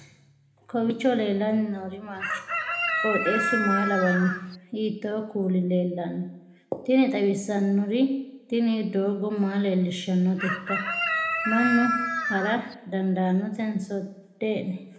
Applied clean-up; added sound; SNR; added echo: none; Chicken, rooster; 1 dB; reverberation time 0.8 s.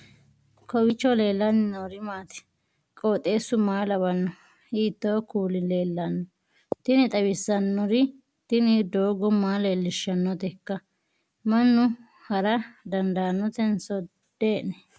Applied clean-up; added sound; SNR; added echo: none; none; none; none.